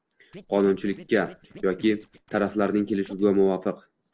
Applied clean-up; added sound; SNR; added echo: neural separator model SepFormer DNS4.